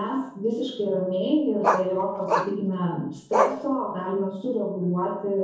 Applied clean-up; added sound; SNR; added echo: none; Bark; 2 dB; reverberation time 0.6 s.